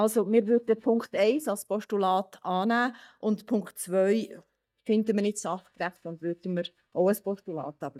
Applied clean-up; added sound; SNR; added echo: neural mask model DeepFilterNet 3.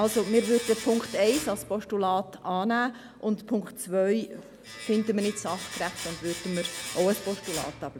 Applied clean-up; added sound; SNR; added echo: none; Domestic sounds, home sounds; 13 dB; none.